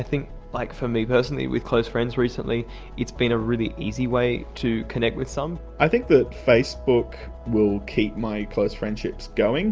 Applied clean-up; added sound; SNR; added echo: none; none; none; none.